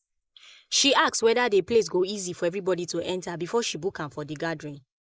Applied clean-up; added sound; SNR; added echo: neural mask model Resemble Enhance denoiser.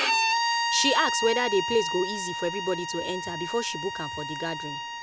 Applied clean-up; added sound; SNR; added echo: none; Bowed string instrument; 0 dB; none.